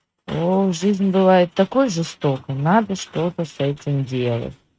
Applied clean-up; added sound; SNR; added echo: neural mask model RNNoise.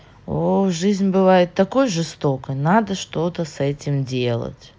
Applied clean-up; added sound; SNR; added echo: none; none; none; none.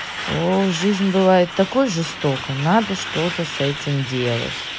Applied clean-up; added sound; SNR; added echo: none; Truck; 9 dB; none.